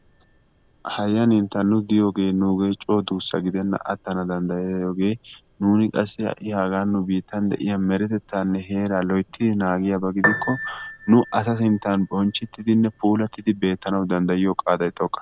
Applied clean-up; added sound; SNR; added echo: none; Piano; 15 dB; none.